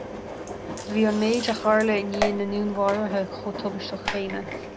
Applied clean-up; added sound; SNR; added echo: none; Engine; 7 dB; none.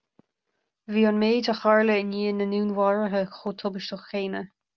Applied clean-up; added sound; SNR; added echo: none; none; none; none.